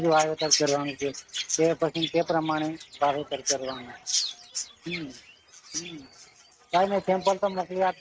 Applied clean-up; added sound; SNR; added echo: neural mask model RNNoise.